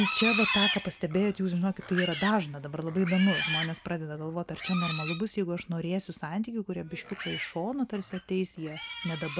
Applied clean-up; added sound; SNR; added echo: none; Livestock, farm animals, working animals; 5 dB; none.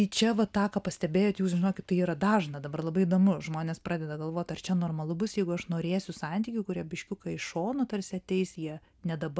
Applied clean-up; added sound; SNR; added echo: none; none; none; none.